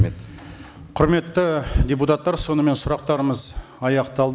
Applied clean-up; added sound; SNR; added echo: none; none; none; none.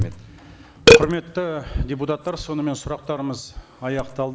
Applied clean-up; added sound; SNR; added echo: none; Burping, eructation; -4 dB; none.